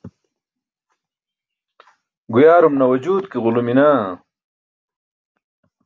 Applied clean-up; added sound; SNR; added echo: none; none; none; none.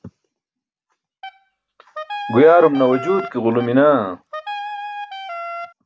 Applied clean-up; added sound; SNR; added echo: none; Wind instrument, woodwind instrument; 11 dB; none.